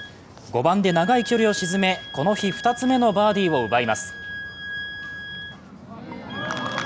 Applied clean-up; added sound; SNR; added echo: none; Wind instrument, woodwind instrument; 12 dB; none.